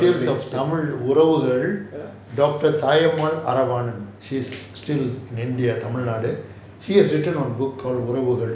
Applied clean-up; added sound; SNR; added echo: none; none; none; none.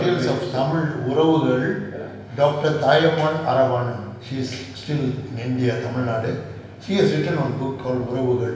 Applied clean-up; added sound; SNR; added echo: none; none; none; reverberation time 1.4 s.